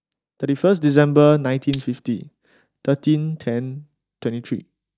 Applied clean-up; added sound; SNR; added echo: neural mask model DeepFilterNet 3.